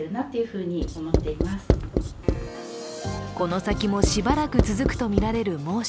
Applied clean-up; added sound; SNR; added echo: none; Writing; -2 dB; none.